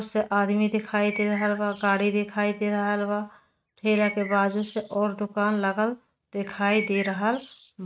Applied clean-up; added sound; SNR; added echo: neural mask model RNNoise.